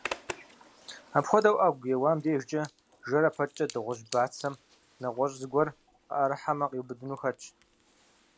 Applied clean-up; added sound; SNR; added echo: none; Zipper (clothing); 18 dB; none.